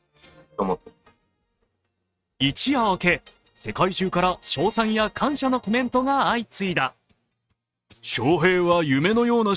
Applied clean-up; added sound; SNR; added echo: neural mask model RNNoise.